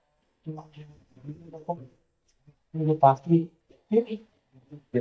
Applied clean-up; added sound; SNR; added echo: neural mask model DeepFilterNet 3.